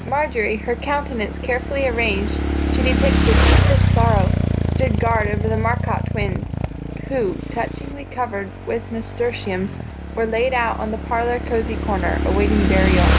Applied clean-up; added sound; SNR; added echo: none; Motorcycle / Engine; -3 dB; none.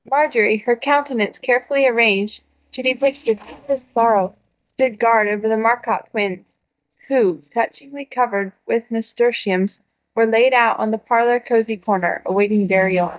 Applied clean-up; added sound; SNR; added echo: neural mask model DeepFilterNet 3.